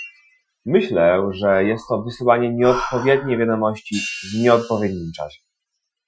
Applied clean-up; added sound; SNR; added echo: classical method Wiener filter.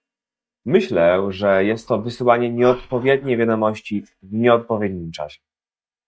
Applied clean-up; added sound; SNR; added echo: neural mask model DeepFilterNet 3.